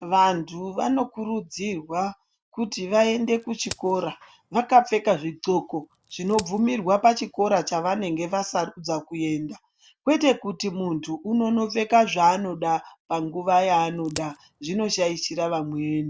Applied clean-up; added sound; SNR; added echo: none; Crack; 20 dB; none.